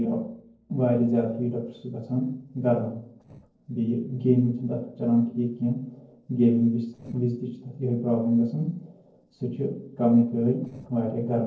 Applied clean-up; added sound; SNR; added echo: neural separator model SepFormer DNS4.